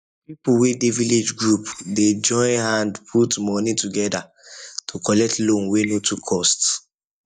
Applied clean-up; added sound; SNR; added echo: neural mask model DeepFilterNet 3.